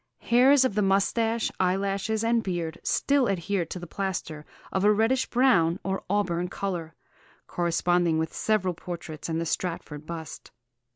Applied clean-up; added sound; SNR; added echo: none; none; none; none.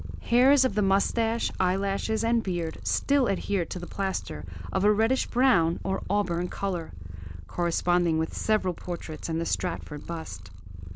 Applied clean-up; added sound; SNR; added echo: none; Purr; 9 dB; none.